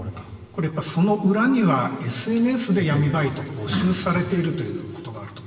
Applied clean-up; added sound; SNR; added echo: none; none; none; reverberation time 2.5 s.